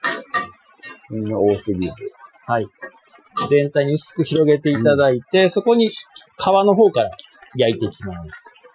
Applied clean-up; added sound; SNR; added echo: classical method Wiener filter.